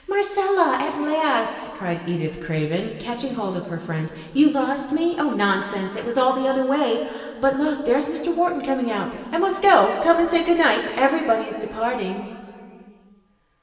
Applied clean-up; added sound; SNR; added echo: none; none; none; reverberation time 2.4 s.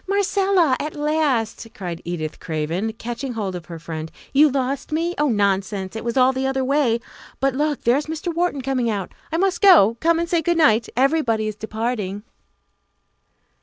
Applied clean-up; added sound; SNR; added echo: none; none; none; none.